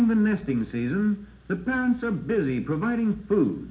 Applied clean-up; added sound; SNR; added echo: none; none; none; reverberation time 0.4 s.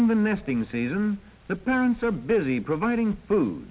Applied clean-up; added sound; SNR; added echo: none; none; none; none.